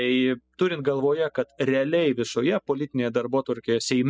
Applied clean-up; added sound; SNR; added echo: classical method spectral subtraction.